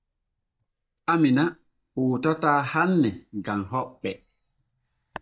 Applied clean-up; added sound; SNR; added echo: neural mask model DeepFilterNet 3.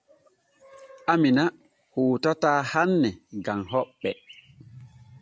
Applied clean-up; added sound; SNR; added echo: none; none; none; none.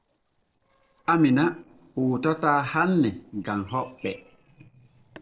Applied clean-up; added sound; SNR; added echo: neural separator model SepFormer DNS4.